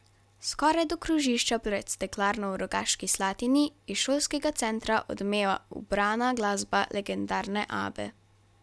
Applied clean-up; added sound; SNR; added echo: none; none; none; none.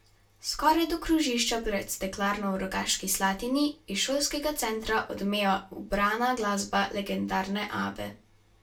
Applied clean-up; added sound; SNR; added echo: none; none; none; reverberation time 0.2 s.